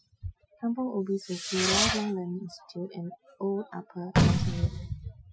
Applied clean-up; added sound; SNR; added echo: classical method Wiener filter.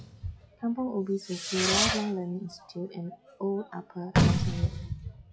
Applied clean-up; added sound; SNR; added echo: classical method log-MMSE.